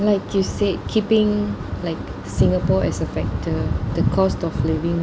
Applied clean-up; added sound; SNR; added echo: none; none; none; none.